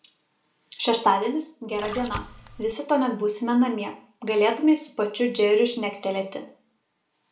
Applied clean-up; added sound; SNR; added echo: none; Splash, splatter; 13 dB; reverberation time 0.4 s.